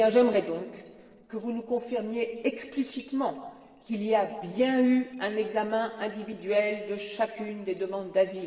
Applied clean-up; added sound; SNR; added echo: neural separator model SepFormer DNS4.